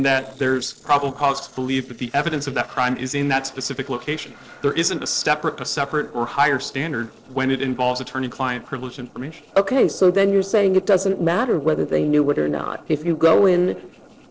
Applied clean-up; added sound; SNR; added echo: neural separator model SepFormer DNS4.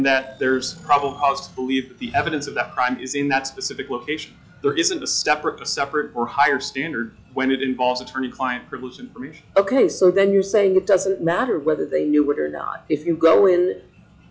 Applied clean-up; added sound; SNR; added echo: classical method log-MMSE.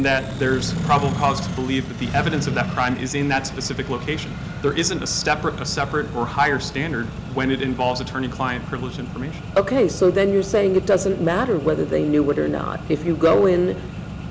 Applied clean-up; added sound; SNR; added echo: none; Accelerating, revving, vroom; 8 dB; none.